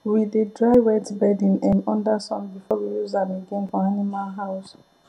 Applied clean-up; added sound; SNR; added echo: none; none; none; none.